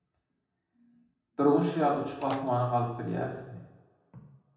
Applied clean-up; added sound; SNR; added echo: none; Splash, splatter; 17 dB; reverberation time 0.8 s.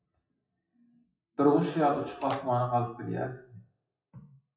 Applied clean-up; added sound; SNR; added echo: classical method WPE with log-MMSE.